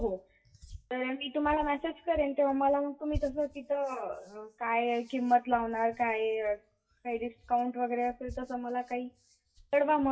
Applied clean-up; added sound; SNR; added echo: classical method WPE with log-MMSE.